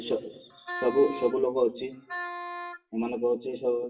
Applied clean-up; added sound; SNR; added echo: classical method WPE with log-MMSE.